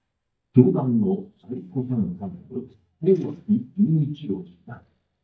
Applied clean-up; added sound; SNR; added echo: neural mask model DeepFilterNet 3.